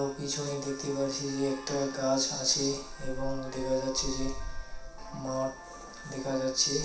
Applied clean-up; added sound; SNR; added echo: none; Vehicle horn, car horn, honking; 8 dB; reverberation time 0.7 s.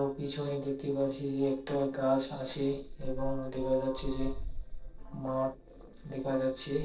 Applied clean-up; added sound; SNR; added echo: neural separator model SepFormer DNS4.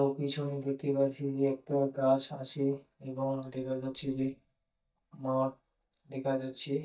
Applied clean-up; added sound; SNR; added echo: neural mask model DeepFilterNet 3.